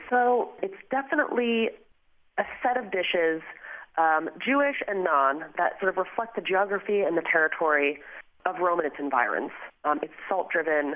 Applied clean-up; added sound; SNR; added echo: none; none; none; none.